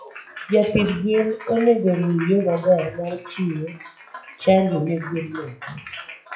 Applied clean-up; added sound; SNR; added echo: classical method WPE with log-MMSE.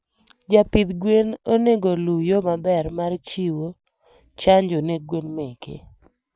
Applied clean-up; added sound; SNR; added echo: none; none; none; none.